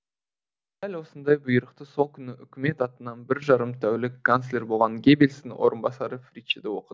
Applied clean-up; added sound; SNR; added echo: none; none; none; none.